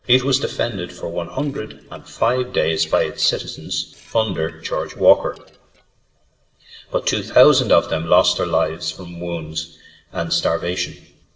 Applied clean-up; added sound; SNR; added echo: neural separator model SepFormer DNS4.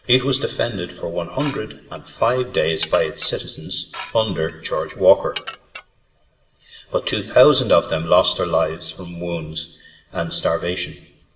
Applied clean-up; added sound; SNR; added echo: none; Dishes, pots, and pans / Glass; 15 dB; reverberation time 0.7 s.